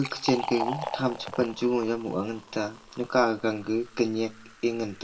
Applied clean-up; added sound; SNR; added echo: none; Fill (with liquid); 11 dB; reverberation time 0.2 s.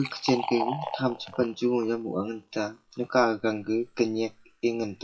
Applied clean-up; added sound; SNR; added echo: classical method WPE with log-MMSE.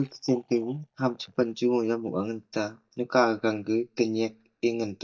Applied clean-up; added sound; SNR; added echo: neural mask model DeepFilterNet 3.